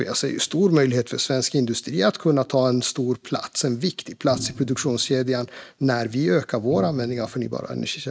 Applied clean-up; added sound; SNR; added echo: neural mask model RNNoise.